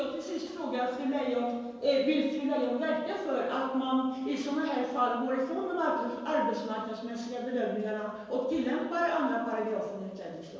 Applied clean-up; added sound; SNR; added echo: none; none; none; reverberation time 1.2 s.